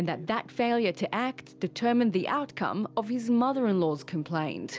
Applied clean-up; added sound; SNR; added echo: none; none; none; none.